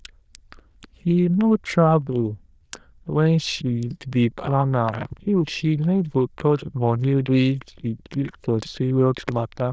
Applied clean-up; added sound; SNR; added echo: neural diffusion model UNIVERSE++.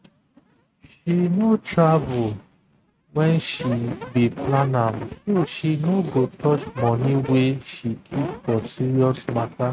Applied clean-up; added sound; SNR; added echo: neural mask model RNNoise.